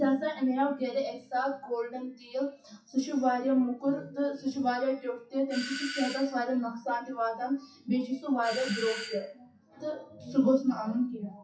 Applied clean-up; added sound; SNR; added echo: classical method WPE with log-MMSE.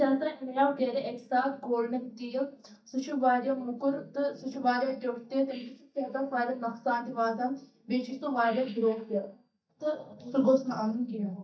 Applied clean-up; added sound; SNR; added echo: neural mask model DeepFilterNet 3.